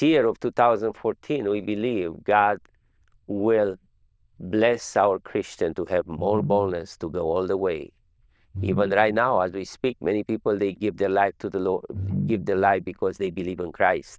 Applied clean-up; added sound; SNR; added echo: neural diffusion model UNIVERSE++.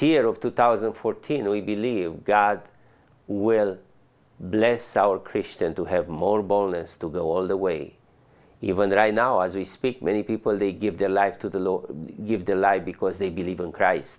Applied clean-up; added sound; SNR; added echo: none; none; none; none.